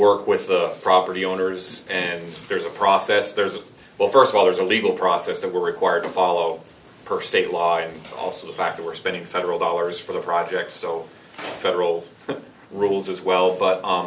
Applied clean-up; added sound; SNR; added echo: none; none; none; none.